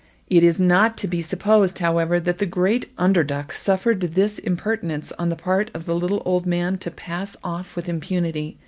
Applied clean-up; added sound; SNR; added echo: none; none; none; none.